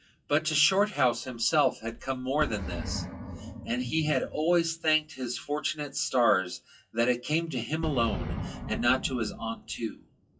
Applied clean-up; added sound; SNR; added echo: classical method WPE with log-MMSE.